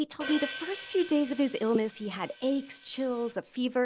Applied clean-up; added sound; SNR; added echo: none; Hi-hat; 12 dB; none.